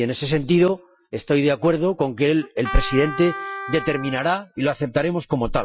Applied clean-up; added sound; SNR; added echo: classical method Wiener filter.